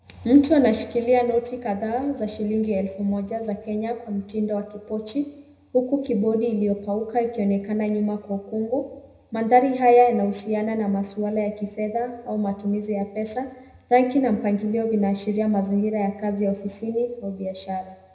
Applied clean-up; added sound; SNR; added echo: none; none; none; reverberation time 0.7 s.